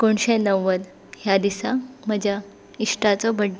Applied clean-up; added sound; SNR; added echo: none; none; none; none.